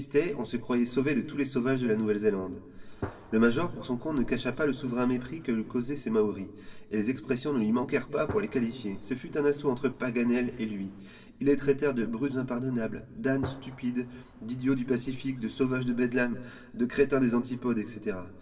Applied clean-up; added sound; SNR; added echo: none; Gunshot, gunfire; 17 dB; reverberation time 2.1 s.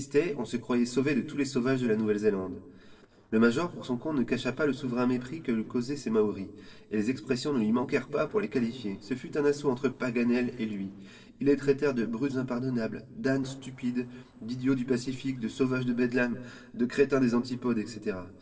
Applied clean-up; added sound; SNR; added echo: neural separator model SepFormer DNS4.